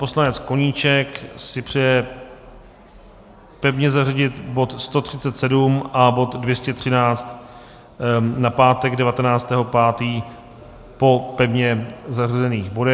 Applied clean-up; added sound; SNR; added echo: none; none; none; none.